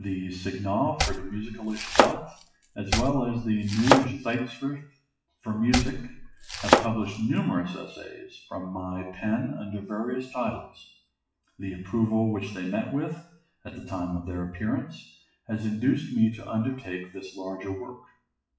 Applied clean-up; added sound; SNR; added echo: classical method WPE with log-MMSE.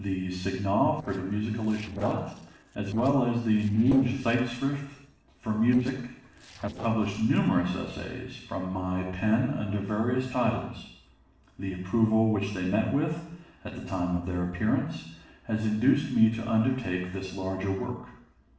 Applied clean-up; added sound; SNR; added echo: neural separator model SepFormer DNS4.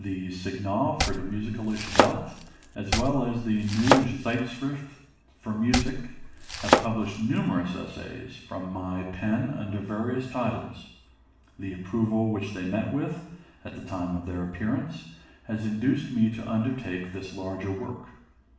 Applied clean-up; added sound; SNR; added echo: none; Domestic sounds, home sounds; -1 dB; reverberation time 0.7 s.